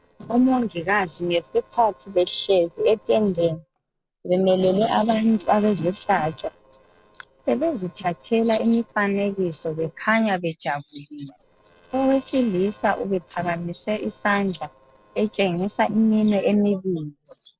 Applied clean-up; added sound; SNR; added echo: neural separator model SepFormer DNS4.